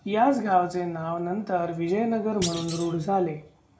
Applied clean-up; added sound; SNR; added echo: none; Thump, thud; 12 dB; reverberation time 0.4 s.